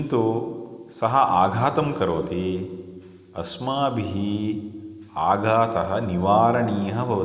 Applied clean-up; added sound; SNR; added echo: none; none; none; none.